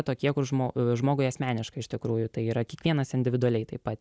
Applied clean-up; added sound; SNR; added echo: none; none; none; none.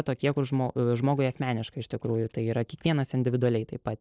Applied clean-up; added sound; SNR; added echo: neural separator model SepFormer DNS4.